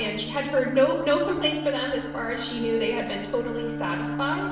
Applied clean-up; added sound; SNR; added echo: none; Bowed string instrument; 8 dB; reverberation time 0.9 s.